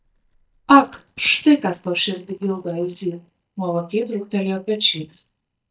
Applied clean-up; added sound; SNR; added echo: neural mask model DeepFilterNet 3.